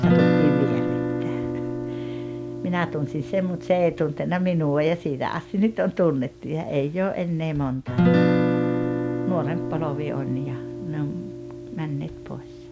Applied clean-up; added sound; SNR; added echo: none; Guitar; 0 dB; none.